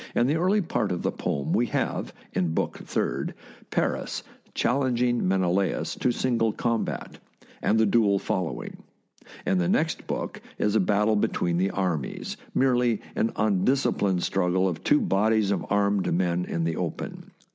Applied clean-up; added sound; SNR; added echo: none; none; none; none.